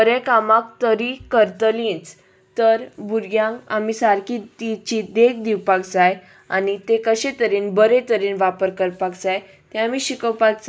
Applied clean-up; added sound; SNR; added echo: none; none; none; none.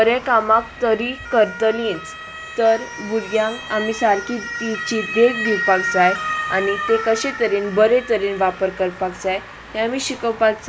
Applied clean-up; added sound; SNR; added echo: none; Motor vehicle (road) / Siren; 9 dB; none.